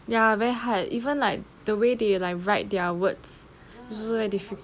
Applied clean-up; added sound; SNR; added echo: none; none; none; none.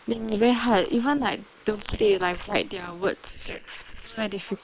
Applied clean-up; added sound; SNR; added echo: neural separator model SepFormer WHAM!.